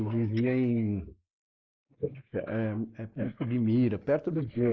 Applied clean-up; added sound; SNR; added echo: neural mask model Resemble Enhance denoiser.